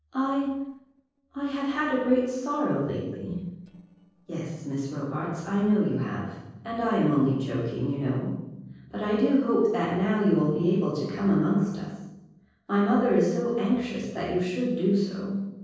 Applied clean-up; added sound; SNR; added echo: neural separator model SepFormer DNS4.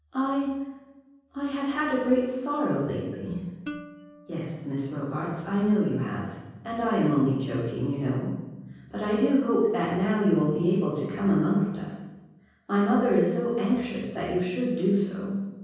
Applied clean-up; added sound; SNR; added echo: none; Plucked string instrument; 19 dB; reverberation time 1.3 s.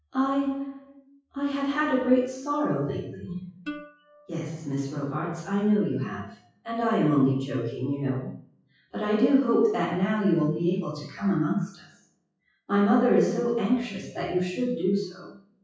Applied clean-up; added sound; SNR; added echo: classical method WPE with log-MMSE.